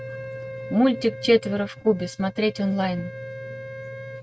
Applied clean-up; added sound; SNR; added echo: neural mask model RNNoise.